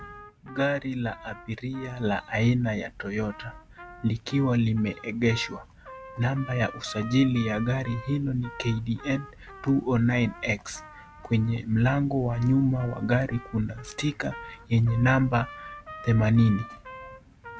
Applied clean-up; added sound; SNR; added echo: none; Trumpet; 19 dB; none.